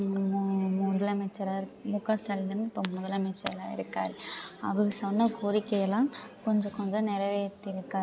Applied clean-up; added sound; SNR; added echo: none; none; none; none.